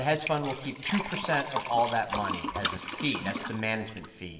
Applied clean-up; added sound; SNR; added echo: none; Liquid; 5 dB; reverberation time 2.6 s.